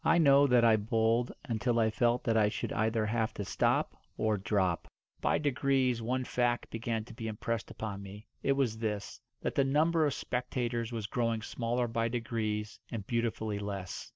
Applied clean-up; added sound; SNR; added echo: none; none; none; none.